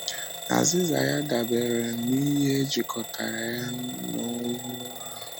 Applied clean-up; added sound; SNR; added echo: none; Alarm / Bell; 10 dB; none.